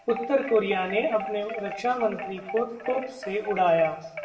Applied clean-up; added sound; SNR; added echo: none; Wind chime; 11 dB; reverberation time 0.8 s.